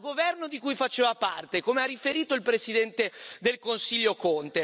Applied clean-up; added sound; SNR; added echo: none; none; none; none.